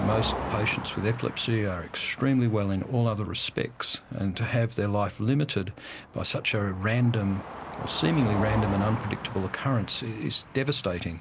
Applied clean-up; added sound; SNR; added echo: none; Car passing by; 10 dB; none.